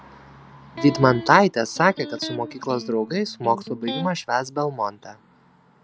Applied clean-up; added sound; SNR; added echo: none; Electric guitar; 13 dB; none.